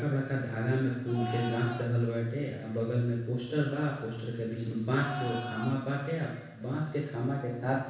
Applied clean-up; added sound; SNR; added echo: none; Livestock, farm animals, working animals; 11 dB; reverberation time 1.1 s.